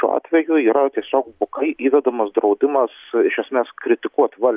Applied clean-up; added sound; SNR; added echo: none; none; none; none.